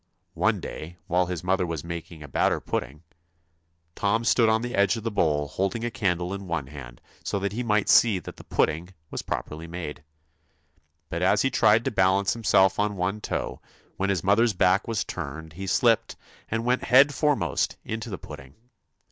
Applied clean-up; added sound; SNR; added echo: none; none; none; none.